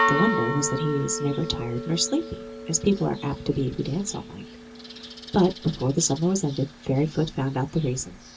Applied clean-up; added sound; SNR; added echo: none; Church bell; 7 dB; reverberation time 0.2 s.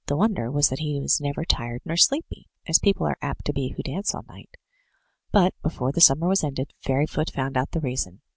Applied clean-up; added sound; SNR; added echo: none; none; none; none.